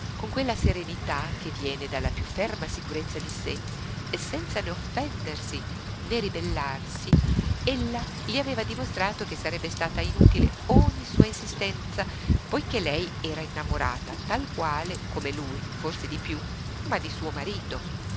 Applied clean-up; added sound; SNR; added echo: none; Wind / Rain; -4 dB; none.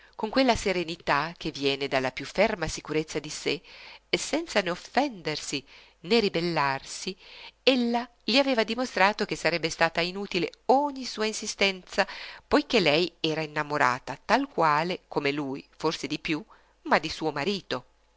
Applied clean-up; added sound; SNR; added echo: none; none; none; none.